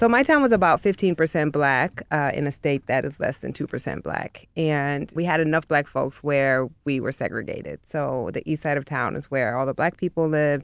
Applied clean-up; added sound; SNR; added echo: none; none; none; none.